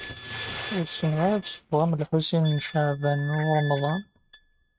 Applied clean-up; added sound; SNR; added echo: neural mask model RNNoise.